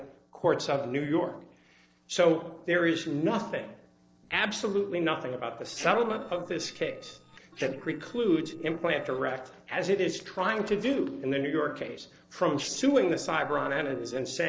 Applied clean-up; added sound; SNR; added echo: neural separator model SepFormer DNS4.